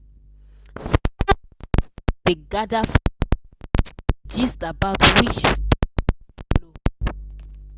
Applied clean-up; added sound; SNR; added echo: none; none; none; none.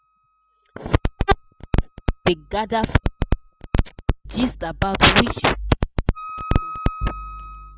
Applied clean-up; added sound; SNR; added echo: classical method spectral subtraction.